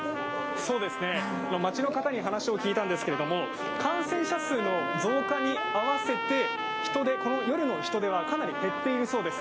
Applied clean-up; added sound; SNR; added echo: none; Trumpet; 4 dB; none.